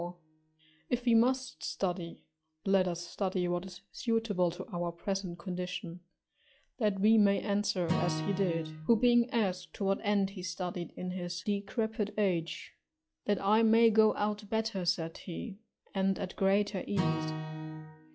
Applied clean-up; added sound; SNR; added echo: classical method log-MMSE.